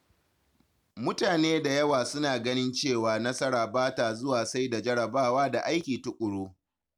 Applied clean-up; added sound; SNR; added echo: none; none; none; none.